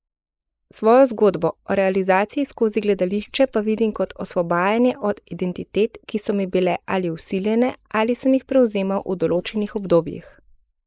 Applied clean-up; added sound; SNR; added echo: neural mask model Resemble Enhance denoiser.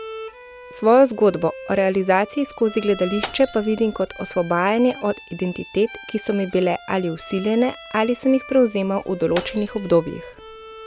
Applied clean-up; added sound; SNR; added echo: none; Shatter + Bowed string instrument; 16 dB; none.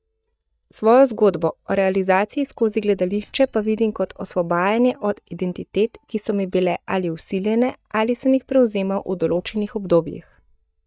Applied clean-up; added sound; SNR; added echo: neural mask model DeepFilterNet 3.